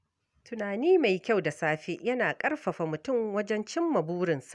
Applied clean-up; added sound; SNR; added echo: none; none; none; none.